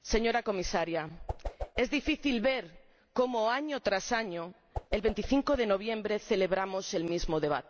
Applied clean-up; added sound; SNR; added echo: none; Whoosh, swoosh, swish; 10 dB; none.